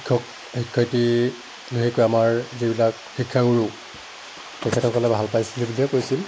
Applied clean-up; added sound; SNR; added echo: none; none; none; none.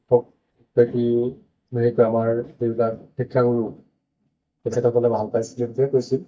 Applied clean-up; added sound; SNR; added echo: neural mask model DeepFilterNet 3.